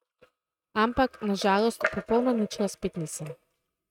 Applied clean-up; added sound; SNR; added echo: neural mask model RNNoise.